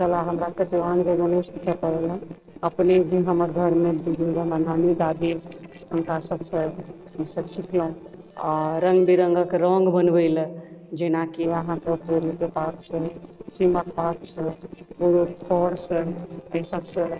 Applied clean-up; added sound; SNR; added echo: neural separator model SepFormer DNS4.